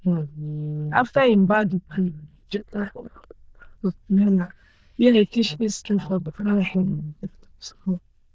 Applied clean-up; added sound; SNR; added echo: neural diffusion model UNIVERSE++.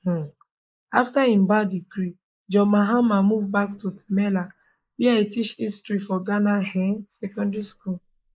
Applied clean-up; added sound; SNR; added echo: neural mask model Resemble Enhance denoiser.